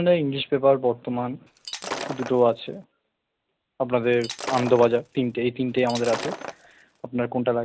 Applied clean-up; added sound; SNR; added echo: none; Shatter; 11 dB; none.